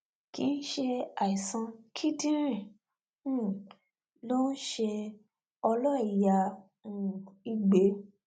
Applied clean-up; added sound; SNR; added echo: none; none; none; none.